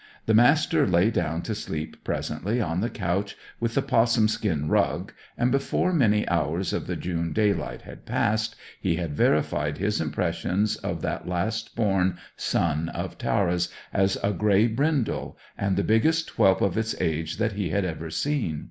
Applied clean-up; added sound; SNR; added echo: none; none; none; none.